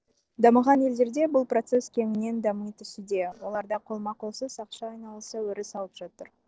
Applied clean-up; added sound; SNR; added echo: neural separator model SepFormer DNS4.